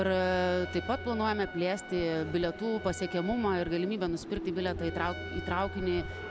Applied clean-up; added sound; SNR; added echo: none; Telephone + Trumpet; 12 dB; none.